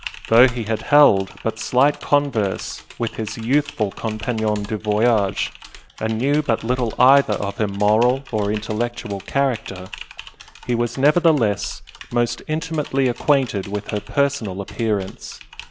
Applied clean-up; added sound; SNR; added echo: none; Typing; 17 dB; none.